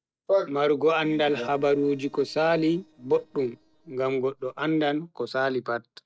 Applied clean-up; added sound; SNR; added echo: neural separator model SepFormer DNS4.